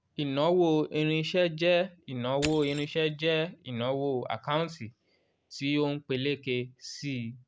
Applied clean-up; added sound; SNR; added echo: none; Crushing; 14 dB; none.